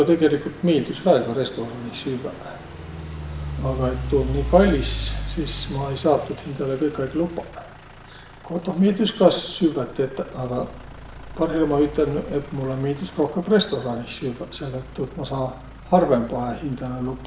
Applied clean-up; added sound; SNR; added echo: none; Idling / Truck; 11 dB; reverberation time 0.7 s.